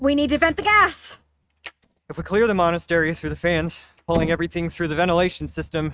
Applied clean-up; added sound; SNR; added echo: neural mask model RNNoise.